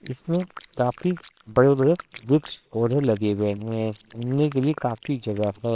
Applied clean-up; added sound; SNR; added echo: neural separator model SepFormer WHAMR!.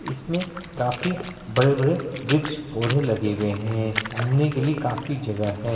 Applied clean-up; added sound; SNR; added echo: none; Water / Splash, splatter; 12 dB; reverberation time 1.7 s.